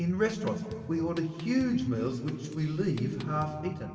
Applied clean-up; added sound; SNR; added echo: none; Drum kit; 17 dB; reverberation time 2.7 s.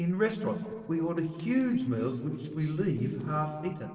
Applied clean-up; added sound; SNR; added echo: neural separator model SepFormer DNS4.